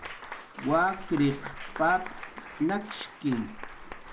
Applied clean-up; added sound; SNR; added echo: none; Applause / Crowd + Computer keyboard; 11 dB; none.